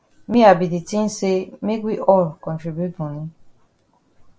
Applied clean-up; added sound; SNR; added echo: none; none; none; none.